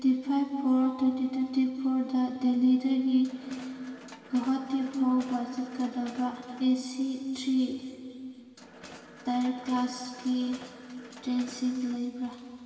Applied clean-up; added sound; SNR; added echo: none; Mechanisms; 19 dB; reverberation time 2.4 s.